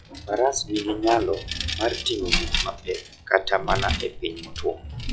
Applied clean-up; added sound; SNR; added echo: classical method log-MMSE.